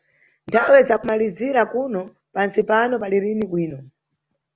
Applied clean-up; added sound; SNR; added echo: none; Wind instrument, woodwind instrument; 10 dB; none.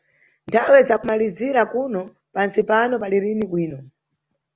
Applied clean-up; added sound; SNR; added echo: none; none; none; none.